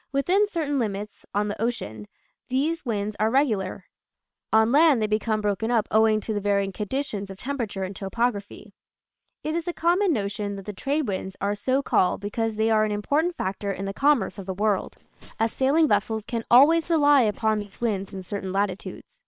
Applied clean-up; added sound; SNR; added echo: neural separator model SepFormer WHAM!.